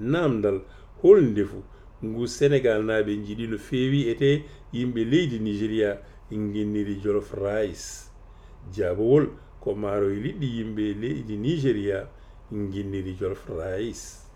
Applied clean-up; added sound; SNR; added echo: none; none; none; none.